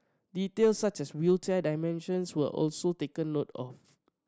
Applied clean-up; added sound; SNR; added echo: none; none; none; none.